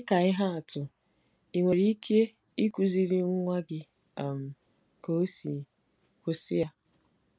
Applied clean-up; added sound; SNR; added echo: none; none; none; none.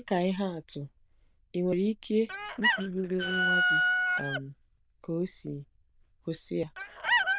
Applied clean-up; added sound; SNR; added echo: neural diffusion model UNIVERSE++.